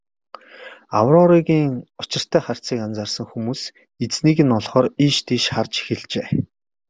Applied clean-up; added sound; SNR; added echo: none; none; none; none.